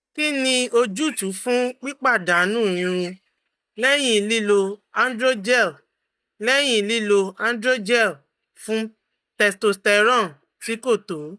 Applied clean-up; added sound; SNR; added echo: neural mask model DeepFilterNet 3.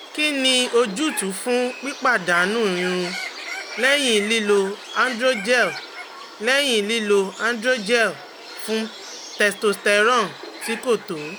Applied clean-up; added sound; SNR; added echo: none; Bird; 13 dB; none.